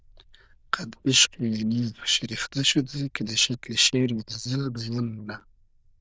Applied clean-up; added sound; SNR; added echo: neural diffusion model UNIVERSE++.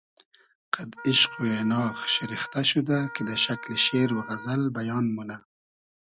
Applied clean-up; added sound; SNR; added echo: none; Wind instrument, woodwind instrument; 14 dB; none.